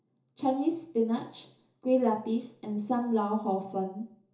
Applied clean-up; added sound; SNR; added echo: none; none; none; reverberation time 0.7 s.